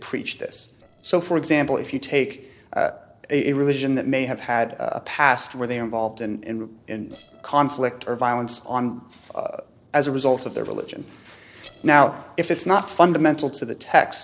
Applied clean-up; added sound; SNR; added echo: neural separator model SepFormer DNS4.